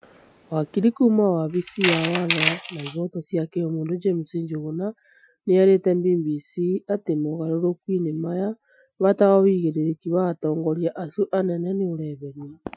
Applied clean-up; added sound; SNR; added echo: classical method Wiener filter.